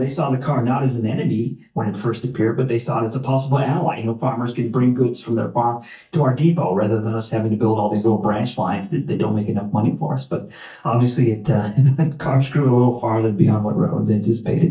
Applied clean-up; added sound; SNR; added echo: neural mask model DeepFilterNet 3.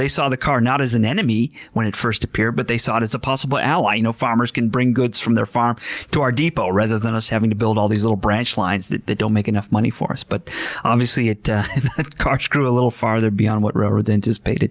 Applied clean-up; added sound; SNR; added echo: none; none; none; none.